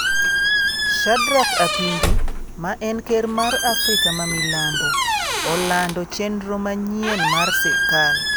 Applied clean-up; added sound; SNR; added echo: none; Squeak; -3 dB; none.